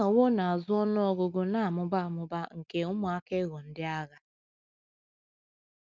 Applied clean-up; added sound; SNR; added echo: none; none; none; none.